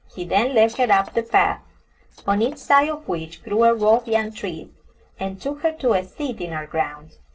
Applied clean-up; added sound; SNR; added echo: neural separator model SepFormer DNS4.